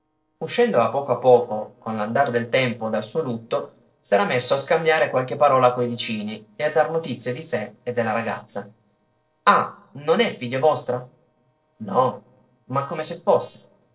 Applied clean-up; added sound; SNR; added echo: neural separator model SepFormer DNS4.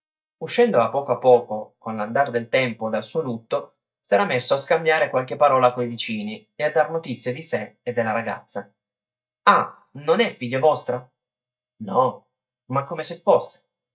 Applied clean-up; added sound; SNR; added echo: neural mask model DeepFilterNet 3.